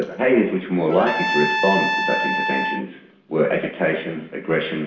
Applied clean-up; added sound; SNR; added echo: none; Trumpet; 2 dB; reverberation time 0.8 s.